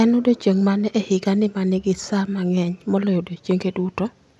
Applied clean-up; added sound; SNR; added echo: none; none; none; none.